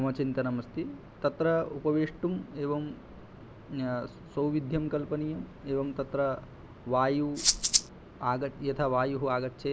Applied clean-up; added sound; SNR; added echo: none; Rattle (instrument); -4 dB; none.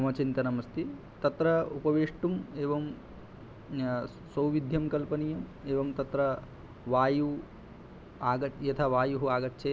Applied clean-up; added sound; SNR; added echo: none; none; none; none.